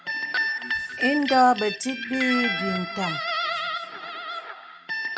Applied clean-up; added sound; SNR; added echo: none; Guitar; 2 dB; none.